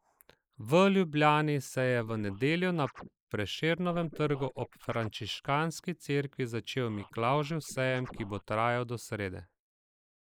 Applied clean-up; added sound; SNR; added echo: neural mask model Resemble Enhance denoiser.